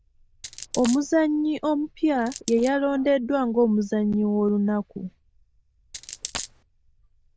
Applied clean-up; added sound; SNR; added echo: neural diffusion model UNIVERSE++.